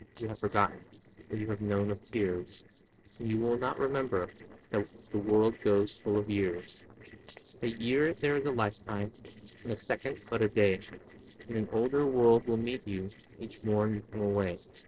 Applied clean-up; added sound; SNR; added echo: neural separator model SepFormer DNS4.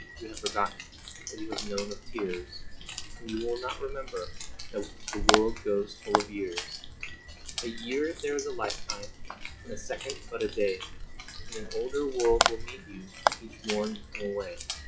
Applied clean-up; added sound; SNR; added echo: classical method WPE with log-MMSE.